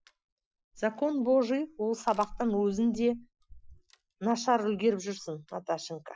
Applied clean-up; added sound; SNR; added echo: classical method Wiener filter.